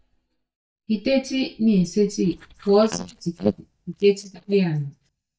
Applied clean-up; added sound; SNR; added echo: neural mask model DeepFilterNet 3.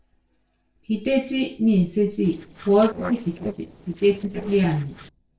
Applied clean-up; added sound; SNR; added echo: neural separator model SepFormer DNS4.